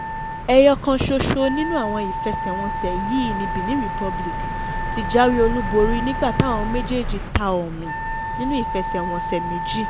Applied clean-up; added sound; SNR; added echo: none; Wind instrument, woodwind instrument + Bird vocalization, bird call, bird song; 4 dB; none.